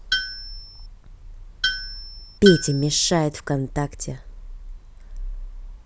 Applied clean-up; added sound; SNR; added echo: none; Tools; 4 dB; none.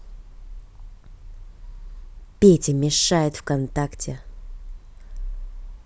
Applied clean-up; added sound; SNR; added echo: none; none; none; none.